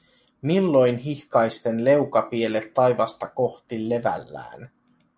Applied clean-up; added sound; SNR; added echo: none; none; none; none.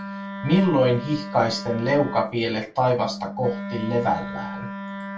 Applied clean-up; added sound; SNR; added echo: none; Wind instrument, woodwind instrument; 10 dB; reverberation time 0.2 s.